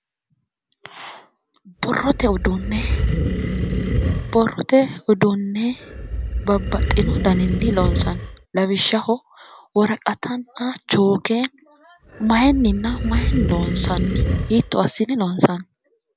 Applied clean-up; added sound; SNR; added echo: none; Animal; 1 dB; none.